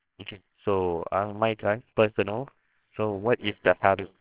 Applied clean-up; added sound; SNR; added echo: neural separator model SepFormer WHAMR!.